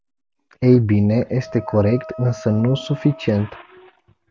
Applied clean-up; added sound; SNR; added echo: none; Wind instrument, woodwind instrument; 19 dB; none.